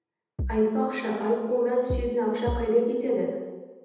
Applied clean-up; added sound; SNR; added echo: none; Bass drum; 6 dB; reverberation time 1.1 s.